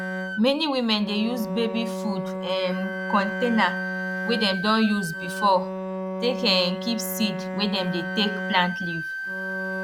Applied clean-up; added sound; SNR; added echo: none; Wind instrument, woodwind instrument + Bowed string instrument; 5 dB; none.